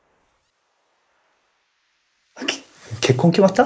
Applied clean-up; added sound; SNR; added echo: neural mask model Resemble Enhance denoiser.